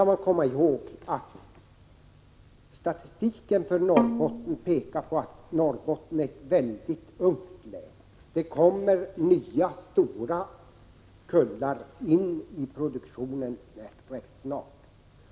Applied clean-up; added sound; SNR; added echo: none; Bowed string instrument; 3 dB; none.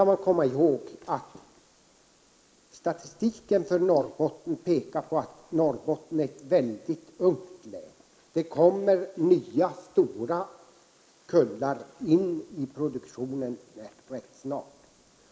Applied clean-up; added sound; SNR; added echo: neural mask model Resemble Enhance denoiser.